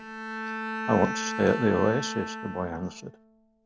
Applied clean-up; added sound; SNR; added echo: none; Bowed string instrument; 6 dB; none.